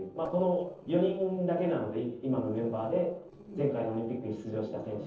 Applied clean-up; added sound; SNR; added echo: neural separator model SepFormer DNS4.